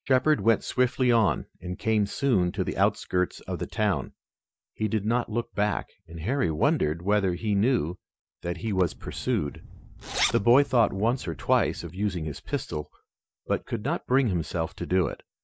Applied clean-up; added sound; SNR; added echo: neural mask model DeepFilterNet 3.